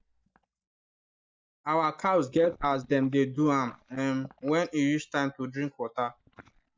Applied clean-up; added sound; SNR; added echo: neural mask model DeepFilterNet 3.